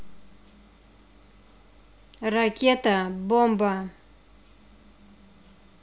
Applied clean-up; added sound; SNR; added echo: none; none; none; none.